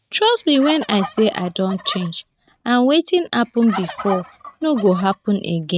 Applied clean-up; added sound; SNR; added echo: neural mask model RNNoise.